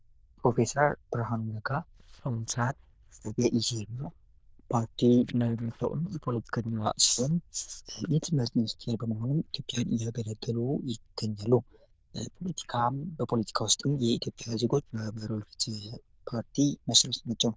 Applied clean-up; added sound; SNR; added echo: neural diffusion model UNIVERSE++.